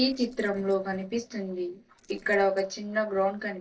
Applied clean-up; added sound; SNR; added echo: neural separator model SepFormer DNS4.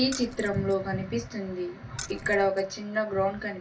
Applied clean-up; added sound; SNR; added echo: none; Keys jangling; 14 dB; reverberation time 0.2 s.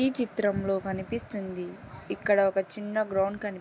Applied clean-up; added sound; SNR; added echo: none; none; none; none.